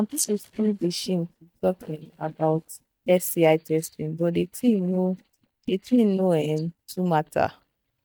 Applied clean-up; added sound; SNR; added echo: neural mask model DeepFilterNet 3.